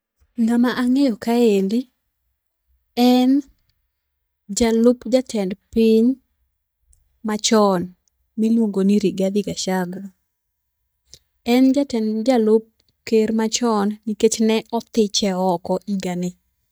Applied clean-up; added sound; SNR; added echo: neural mask model DeepFilterNet 3.